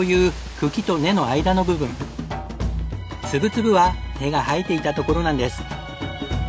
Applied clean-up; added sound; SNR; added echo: none; none; none; none.